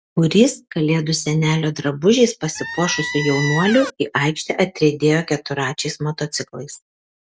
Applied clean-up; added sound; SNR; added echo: none; Squeak; 7 dB; none.